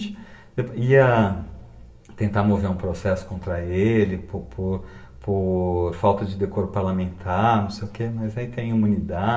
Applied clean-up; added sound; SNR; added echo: none; none; none; reverberation time 0.7 s.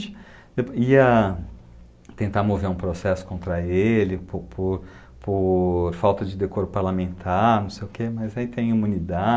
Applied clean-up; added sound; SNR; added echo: none; none; none; none.